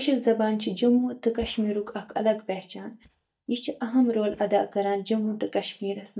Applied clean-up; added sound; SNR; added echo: neural mask model DeepFilterNet 3.